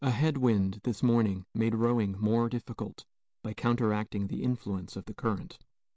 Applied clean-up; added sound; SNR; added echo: none; none; none; none.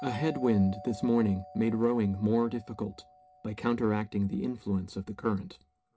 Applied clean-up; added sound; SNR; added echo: none; Doorbell; 19 dB; reverberation time 0.3 s.